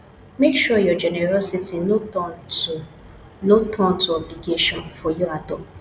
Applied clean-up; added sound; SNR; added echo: none; none; none; none.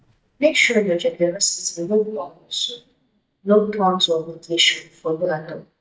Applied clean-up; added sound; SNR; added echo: neural mask model DeepFilterNet 3.